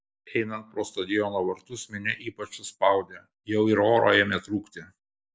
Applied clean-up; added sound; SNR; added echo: none; none; none; none.